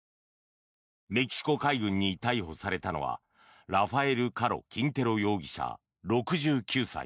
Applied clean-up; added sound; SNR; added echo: neural mask model Resemble Enhance denoiser.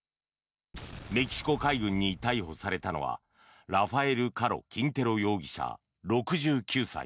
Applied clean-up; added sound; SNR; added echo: none; Explosion; 16 dB; none.